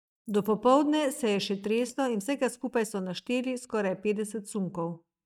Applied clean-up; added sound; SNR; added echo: neural mask model DeepFilterNet 3.